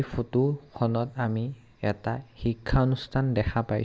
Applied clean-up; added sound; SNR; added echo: none; none; none; none.